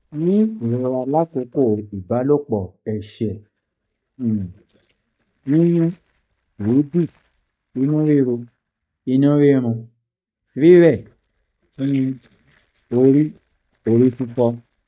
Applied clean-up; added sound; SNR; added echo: neural mask model DeepFilterNet 3.